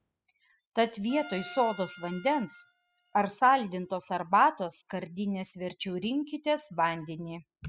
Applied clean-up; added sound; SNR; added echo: classical method spectral subtraction.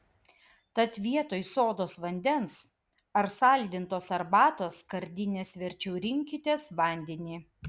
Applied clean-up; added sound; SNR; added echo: none; none; none; none.